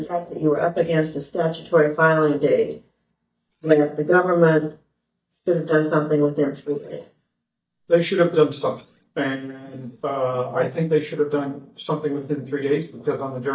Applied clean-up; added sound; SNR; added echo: neural mask model DeepFilterNet 3.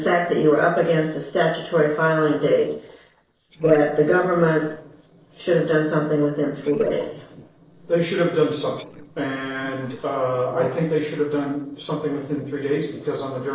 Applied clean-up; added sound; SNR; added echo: neural separator model SepFormer DNS4.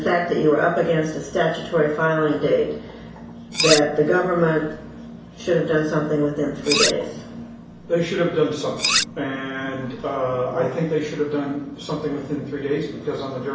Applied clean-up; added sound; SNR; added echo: none; Cutlery, silverware; 4 dB; reverberation time 0.6 s.